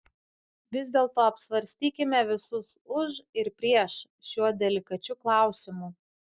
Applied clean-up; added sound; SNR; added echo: neural mask model DeepFilterNet 3.